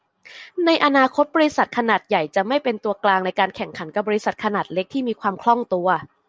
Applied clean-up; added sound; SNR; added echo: none; none; none; none.